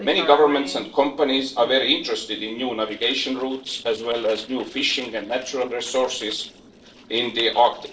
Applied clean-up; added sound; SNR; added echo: neural separator model SepFormer DNS4.